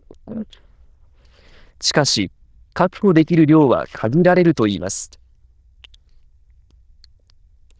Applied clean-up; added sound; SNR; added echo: neural diffusion model UNIVERSE++.